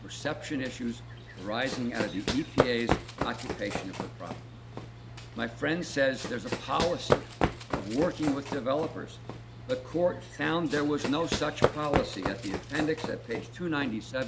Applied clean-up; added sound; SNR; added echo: none; Run; 2 dB; none.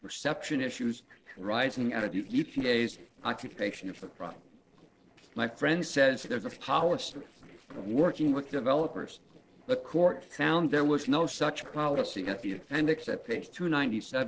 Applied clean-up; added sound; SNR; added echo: neural separator model SepFormer DNS4.